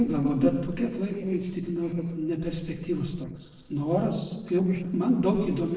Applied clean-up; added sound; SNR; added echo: neural separator model SepFormer DNS4.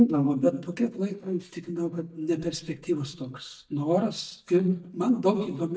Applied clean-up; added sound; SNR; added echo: neural mask model DeepFilterNet 3.